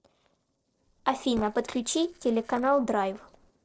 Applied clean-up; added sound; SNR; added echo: neural separator model SepFormer DNS4.